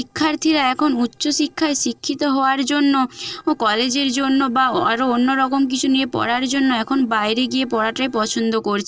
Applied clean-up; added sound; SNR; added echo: neural separator model SepFormer DNS4.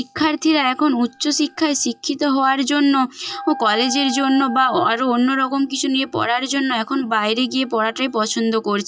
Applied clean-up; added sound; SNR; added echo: classical method log-MMSE.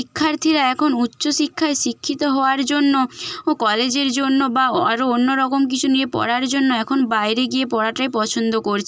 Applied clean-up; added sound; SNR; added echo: none; none; none; none.